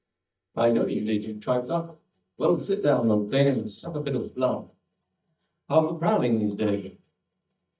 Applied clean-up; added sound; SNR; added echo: neural mask model DeepFilterNet 3.